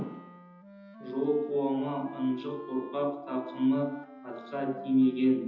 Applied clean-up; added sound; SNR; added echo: none; Wind instrument, woodwind instrument; 17 dB; reverberation time 0.9 s.